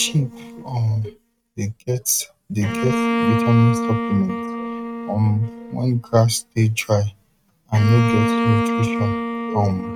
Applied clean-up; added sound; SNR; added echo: neural mask model RNNoise.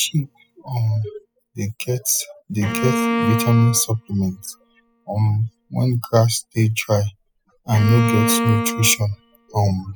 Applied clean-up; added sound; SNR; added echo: classical method spectral subtraction.